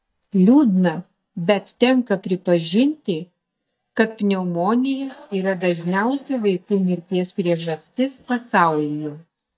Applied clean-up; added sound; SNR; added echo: neural mask model DeepFilterNet 3.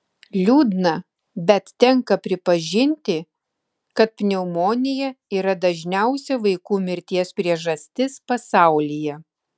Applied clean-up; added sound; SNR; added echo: none; none; none; none.